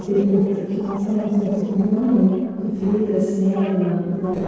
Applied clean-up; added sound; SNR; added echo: neural separator model SepFormer DNS4.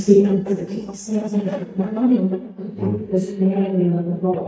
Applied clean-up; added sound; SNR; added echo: neural mask model DeepFilterNet 3.